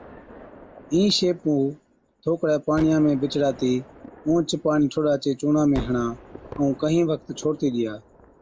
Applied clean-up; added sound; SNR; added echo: none; Gunshot, gunfire; 19 dB; none.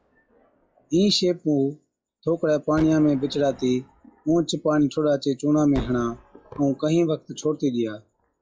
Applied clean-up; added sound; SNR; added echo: classical method log-MMSE.